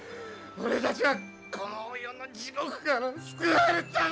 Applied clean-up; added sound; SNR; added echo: none; none; none; none.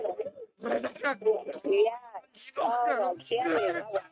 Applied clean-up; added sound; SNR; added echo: neural mask model RNNoise.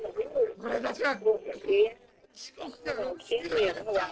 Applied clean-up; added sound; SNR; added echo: neural separator model SepFormer DNS4.